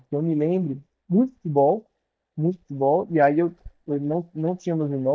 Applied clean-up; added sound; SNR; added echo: neural mask model DeepFilterNet 3.